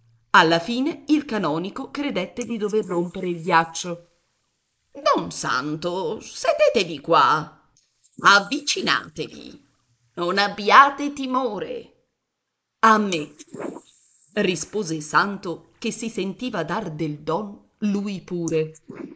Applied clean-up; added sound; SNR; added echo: neural mask model Resemble Enhance denoiser.